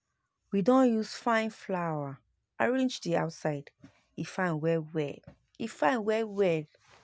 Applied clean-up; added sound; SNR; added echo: none; none; none; none.